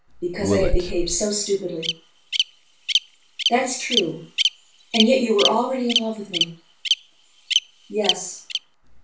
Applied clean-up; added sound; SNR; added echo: none; Bird vocalization, bird call, bird song; 1 dB; reverberation time 0.3 s.